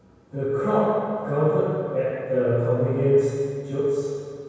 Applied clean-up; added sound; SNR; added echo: none; none; none; reverberation time 2.2 s.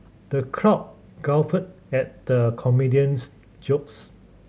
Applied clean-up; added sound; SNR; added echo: none; none; none; none.